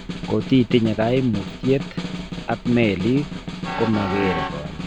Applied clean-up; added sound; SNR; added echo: none; Train + Snare drum; 7 dB; none.